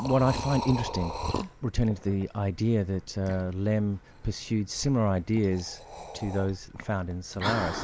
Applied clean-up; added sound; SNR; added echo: none; Liquid; 9 dB; none.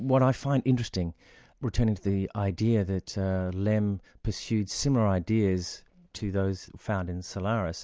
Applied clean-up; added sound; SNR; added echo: none; none; none; none.